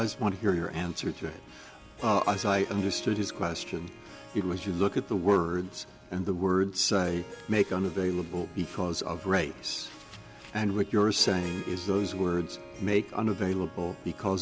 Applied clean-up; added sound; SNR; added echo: none; Harp; 17 dB; none.